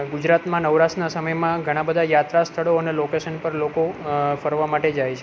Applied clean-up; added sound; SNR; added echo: none; none; none; none.